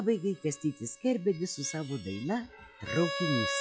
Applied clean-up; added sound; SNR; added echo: classical method log-MMSE.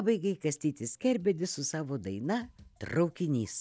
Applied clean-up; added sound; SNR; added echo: none; none; none; none.